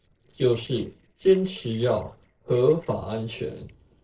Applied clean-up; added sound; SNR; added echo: neural separator model SepFormer DNS4.